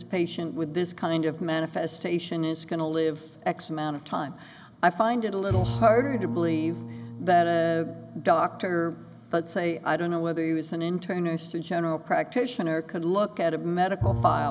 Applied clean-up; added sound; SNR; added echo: none; Bowed string instrument; 11 dB; none.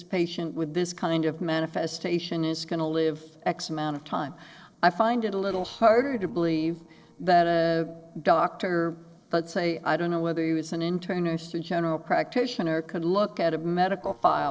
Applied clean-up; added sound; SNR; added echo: neural separator model SepFormer DNS4.